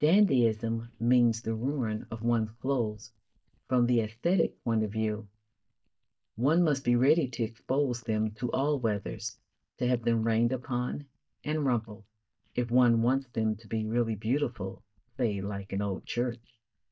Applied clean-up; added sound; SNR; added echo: neural mask model DeepFilterNet 3.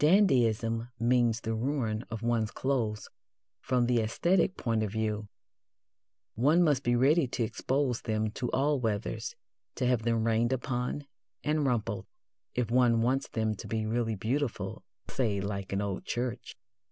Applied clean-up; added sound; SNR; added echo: none; none; none; none.